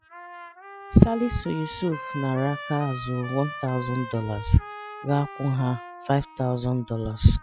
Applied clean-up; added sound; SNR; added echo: classical method log-MMSE.